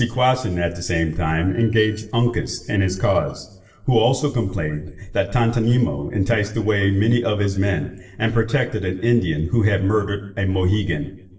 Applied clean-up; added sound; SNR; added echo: neural separator model SepFormer DNS4.